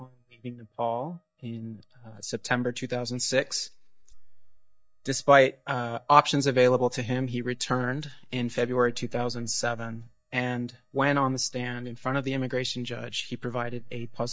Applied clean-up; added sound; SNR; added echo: neural mask model DeepFilterNet 3.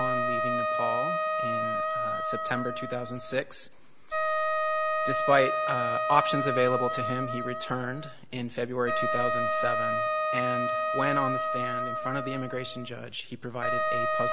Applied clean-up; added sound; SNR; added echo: none; Wind instrument, woodwind instrument; -3 dB; none.